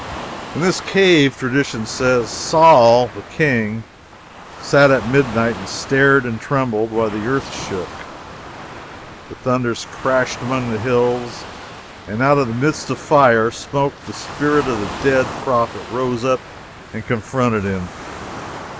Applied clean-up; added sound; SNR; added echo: none; Waves, surf; 14 dB; none.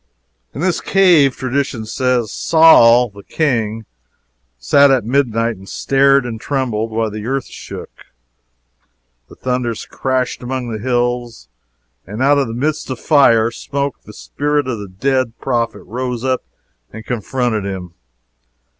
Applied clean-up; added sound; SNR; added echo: none; none; none; none.